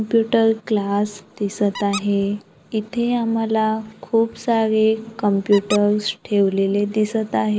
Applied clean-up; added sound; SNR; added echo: none; Squeak; 18 dB; none.